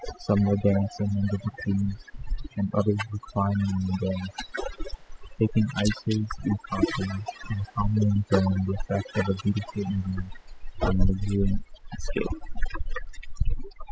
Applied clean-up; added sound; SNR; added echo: classical method spectral subtraction.